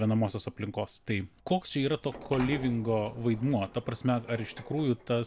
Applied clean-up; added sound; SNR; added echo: none; Sliding door; 17 dB; none.